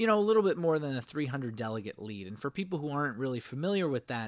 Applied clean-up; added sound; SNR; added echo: none; none; none; none.